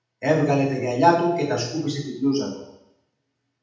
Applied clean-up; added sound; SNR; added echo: none; none; none; reverberation time 0.8 s.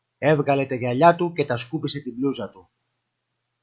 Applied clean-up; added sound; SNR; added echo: none; none; none; none.